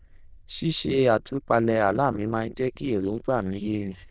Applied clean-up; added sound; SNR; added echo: neural diffusion model UNIVERSE++.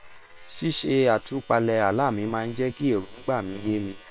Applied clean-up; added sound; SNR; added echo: neural separator model SepFormer WHAM!.